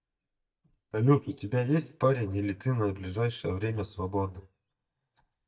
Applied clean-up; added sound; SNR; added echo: neural mask model DeepFilterNet 3.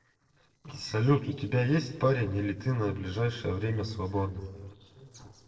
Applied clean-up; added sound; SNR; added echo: neural separator model SepFormer DNS4.